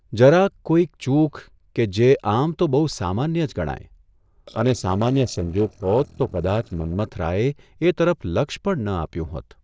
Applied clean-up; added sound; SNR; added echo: neural separator model SepFormer DNS4.